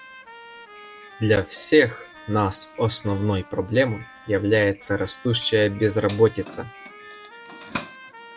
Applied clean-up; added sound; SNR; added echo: none; Trumpet + Doorbell; 18 dB; none.